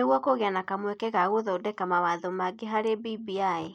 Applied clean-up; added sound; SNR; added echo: neural mask model Resemble Enhance denoiser.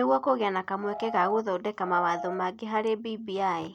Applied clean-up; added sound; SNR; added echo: none; Piano; 9 dB; none.